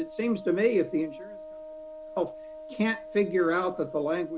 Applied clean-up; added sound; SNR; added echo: none; Wind instrument, woodwind instrument; 14 dB; none.